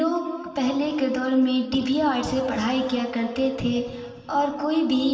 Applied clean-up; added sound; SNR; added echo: none; none; none; reverberation time 2.4 s.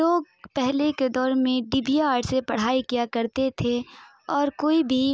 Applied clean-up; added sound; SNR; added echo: none; none; none; none.